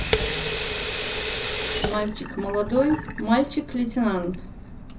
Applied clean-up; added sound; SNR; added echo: none; Sink (filling or washing) / Water tap, faucet; 0 dB; reverberation time 0.4 s.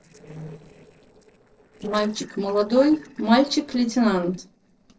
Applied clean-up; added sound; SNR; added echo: neural separator model SepFormer DNS4.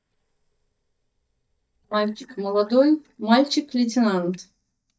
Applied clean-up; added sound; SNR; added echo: neural mask model DeepFilterNet 3.